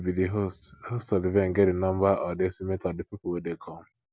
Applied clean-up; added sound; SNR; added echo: none; none; none; none.